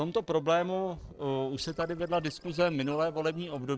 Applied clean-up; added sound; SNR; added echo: neural separator model SepFormer DNS4.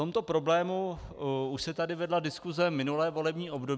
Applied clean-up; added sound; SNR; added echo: none; none; none; none.